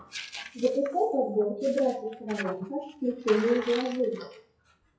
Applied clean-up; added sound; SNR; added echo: classical method WPE with log-MMSE.